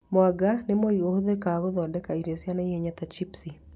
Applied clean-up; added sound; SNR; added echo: none; none; none; none.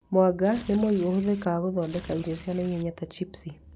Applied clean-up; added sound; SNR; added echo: none; Tearing; 19 dB; none.